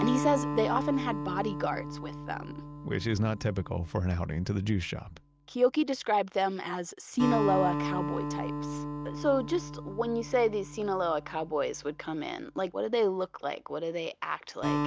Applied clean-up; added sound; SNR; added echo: none; Acoustic guitar; 6 dB; none.